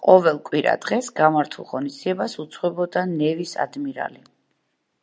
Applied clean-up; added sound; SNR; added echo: none; none; none; none.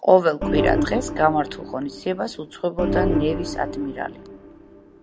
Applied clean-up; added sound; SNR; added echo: none; Organ; 3 dB; none.